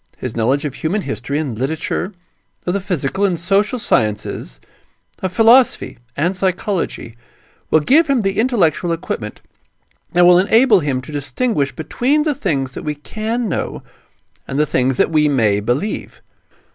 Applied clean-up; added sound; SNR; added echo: none; none; none; none.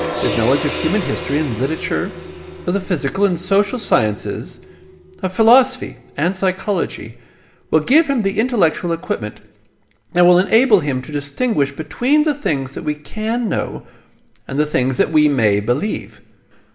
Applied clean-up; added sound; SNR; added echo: none; Gong; 14 dB; reverberation time 0.7 s.